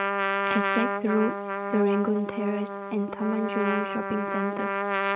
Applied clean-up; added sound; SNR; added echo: neural mask model RNNoise.